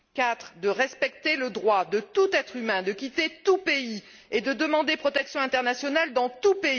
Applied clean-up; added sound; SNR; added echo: none; none; none; none.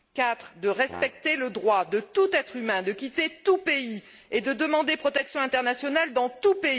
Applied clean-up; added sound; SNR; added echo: none; Brass instrument; 19 dB; none.